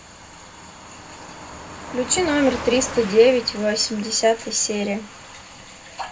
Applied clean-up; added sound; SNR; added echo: none; Car passing by / Truck; 14 dB; reverberation time 0.4 s.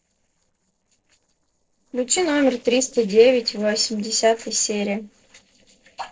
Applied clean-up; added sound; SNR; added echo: neural separator model SepFormer DNS4.